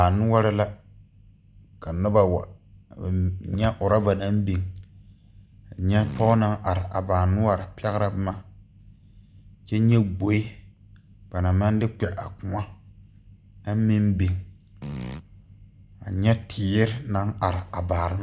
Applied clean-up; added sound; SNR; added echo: none; Fart; 11 dB; none.